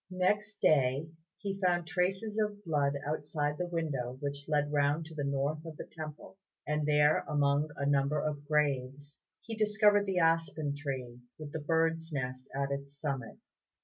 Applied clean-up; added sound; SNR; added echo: none; none; none; none.